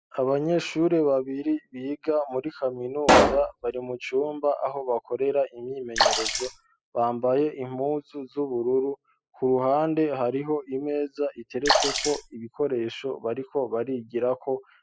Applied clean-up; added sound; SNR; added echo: classical method spectral subtraction.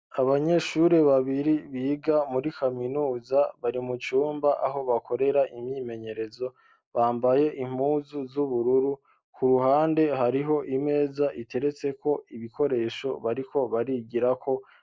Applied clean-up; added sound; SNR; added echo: none; none; none; none.